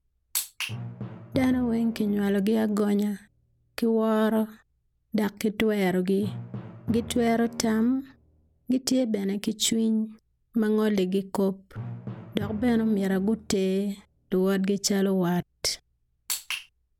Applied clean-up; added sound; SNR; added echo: none; Drum; 17 dB; none.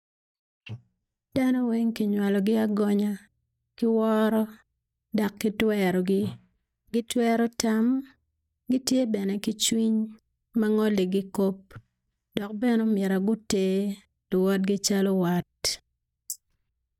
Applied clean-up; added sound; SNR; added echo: neural mask model DeepFilterNet 3.